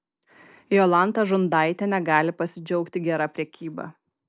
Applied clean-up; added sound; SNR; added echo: none; none; none; none.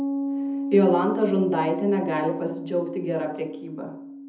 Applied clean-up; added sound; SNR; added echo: none; Piano; 6 dB; reverberation time 0.7 s.